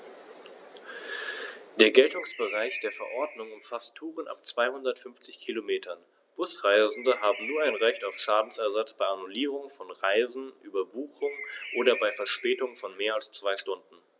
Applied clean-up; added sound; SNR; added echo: none; Bird; 11 dB; none.